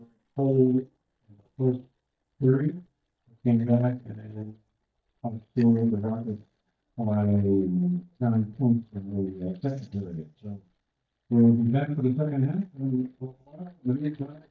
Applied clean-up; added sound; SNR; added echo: neural mask model DeepFilterNet 3.